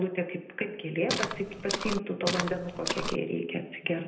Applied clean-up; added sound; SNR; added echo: none; Walk, footsteps; 1 dB; reverberation time 0.8 s.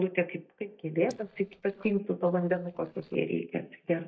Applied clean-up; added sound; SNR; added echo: neural mask model DeepFilterNet 3.